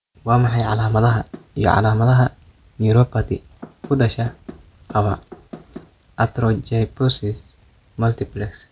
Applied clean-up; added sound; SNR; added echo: none; Knock / Wood; 19 dB; none.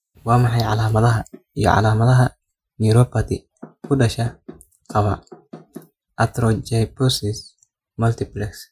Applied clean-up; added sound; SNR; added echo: classical method Wiener filter.